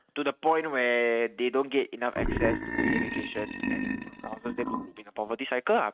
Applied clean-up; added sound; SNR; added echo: neural mask model RNNoise.